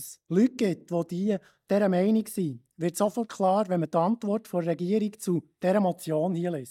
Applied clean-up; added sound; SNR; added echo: neural mask model DeepFilterNet 3.